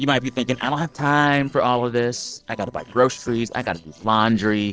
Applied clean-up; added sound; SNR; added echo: neural separator model SepFormer DNS4.